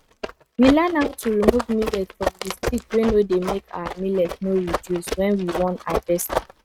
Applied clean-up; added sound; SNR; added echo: neural mask model RNNoise.